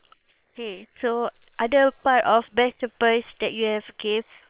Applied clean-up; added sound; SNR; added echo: neural separator model SepFormer WHAM!.